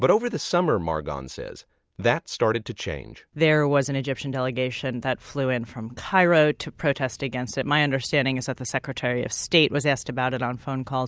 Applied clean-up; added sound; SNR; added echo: none; none; none; none.